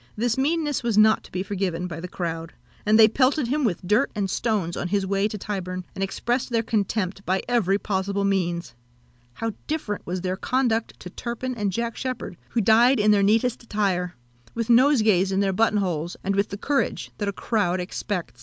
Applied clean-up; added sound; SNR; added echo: none; none; none; none.